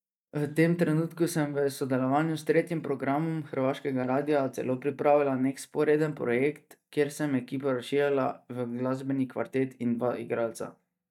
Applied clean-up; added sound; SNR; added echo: neural mask model DeepFilterNet 3.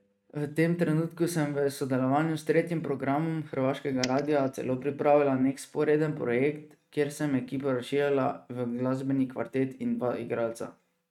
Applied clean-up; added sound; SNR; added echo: neural mask model RNNoise.